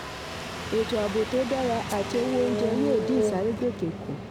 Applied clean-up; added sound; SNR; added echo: none; Engine starting; 3 dB; none.